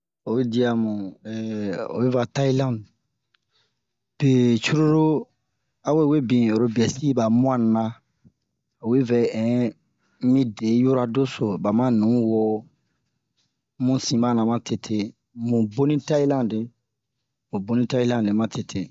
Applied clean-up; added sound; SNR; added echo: none; none; none; none.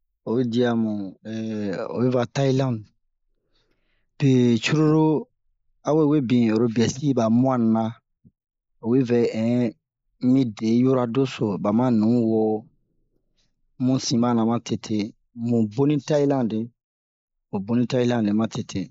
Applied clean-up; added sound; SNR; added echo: neural mask model Resemble Enhance denoiser.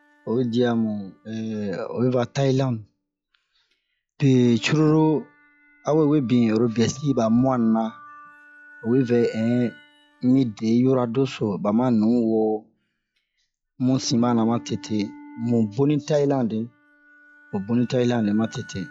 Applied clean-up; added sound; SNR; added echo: classical method log-MMSE.